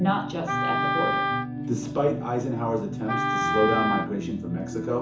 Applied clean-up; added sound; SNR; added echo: none; Wind instrument, woodwind instrument; 2 dB; reverberation time 0.7 s.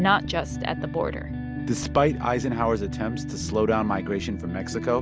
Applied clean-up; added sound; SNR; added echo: none; none; none; none.